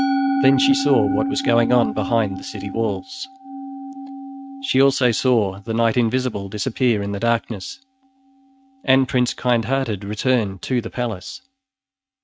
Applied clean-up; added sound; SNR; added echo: neural mask model RNNoise.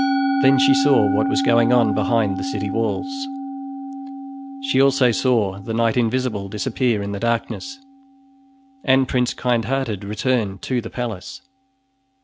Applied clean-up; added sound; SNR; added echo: none; Musical instrument; 5 dB; none.